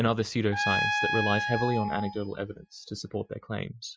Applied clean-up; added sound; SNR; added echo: classical method Wiener filter.